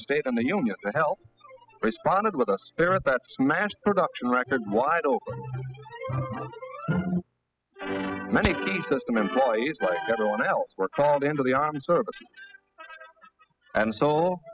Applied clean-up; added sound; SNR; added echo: classical method spectral subtraction.